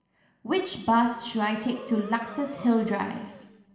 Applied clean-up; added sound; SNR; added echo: none; Breathing; 20 dB; reverberation time 1.1 s.